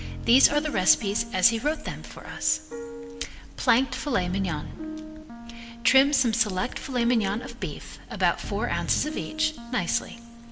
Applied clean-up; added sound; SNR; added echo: none; Piano; 11 dB; reverberation time 1.2 s.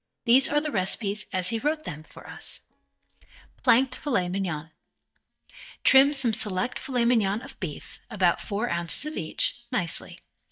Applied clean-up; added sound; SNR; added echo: neural mask model DeepFilterNet 3.